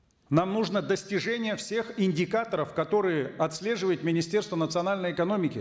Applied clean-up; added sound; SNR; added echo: none; none; none; none.